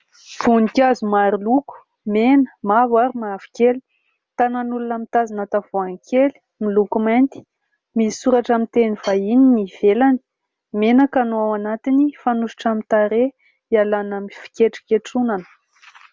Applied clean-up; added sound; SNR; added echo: none; none; none; none.